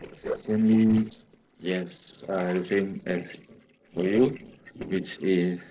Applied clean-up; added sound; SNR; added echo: neural separator model SepFormer DNS4.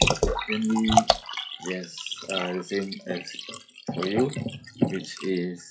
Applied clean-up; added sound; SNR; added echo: classical method WPE with log-MMSE.